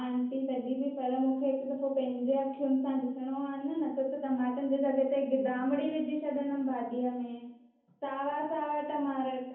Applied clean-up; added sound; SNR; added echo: none; none; none; reverberation time 0.7 s.